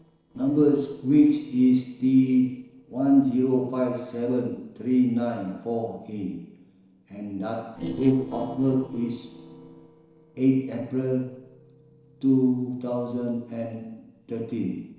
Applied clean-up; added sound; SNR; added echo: neural separator model SepFormer DNS4.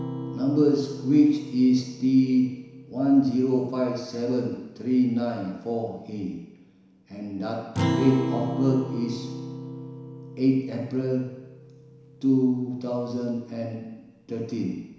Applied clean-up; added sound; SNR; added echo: none; Acoustic guitar; 10 dB; reverberation time 1.0 s.